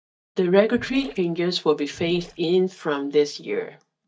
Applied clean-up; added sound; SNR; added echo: neural mask model DeepFilterNet 3.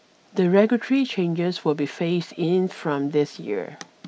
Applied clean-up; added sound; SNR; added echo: none; none; none; none.